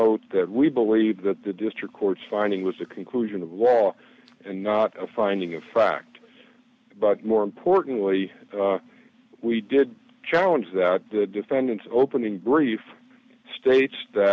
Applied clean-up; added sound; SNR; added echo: none; none; none; none.